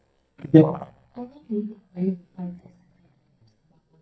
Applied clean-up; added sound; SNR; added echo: neural mask model DeepFilterNet 3.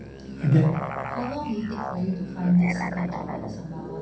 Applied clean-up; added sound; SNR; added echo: none; Musical instrument; 8 dB; reverberation time 0.6 s.